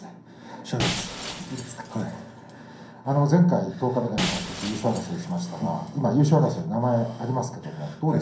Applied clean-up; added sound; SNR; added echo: none; Shatter; 10 dB; reverberation time 0.6 s.